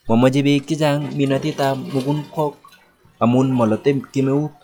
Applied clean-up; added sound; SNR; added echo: classical method log-MMSE.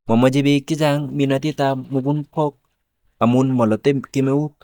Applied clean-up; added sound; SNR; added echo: neural mask model DeepFilterNet 3.